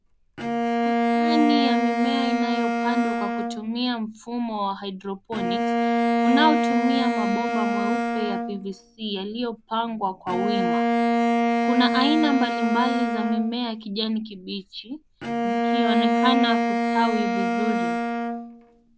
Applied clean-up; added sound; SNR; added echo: none; Bowed string instrument; -3 dB; none.